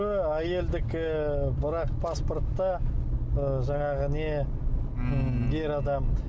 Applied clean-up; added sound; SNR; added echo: none; none; none; none.